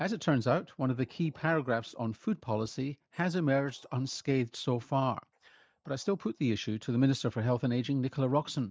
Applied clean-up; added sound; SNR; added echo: neural mask model DeepFilterNet 3.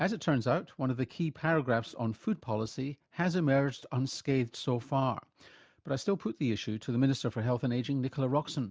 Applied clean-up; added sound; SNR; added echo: none; none; none; none.